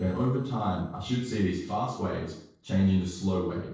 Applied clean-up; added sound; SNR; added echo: neural separator model SepFormer DNS4.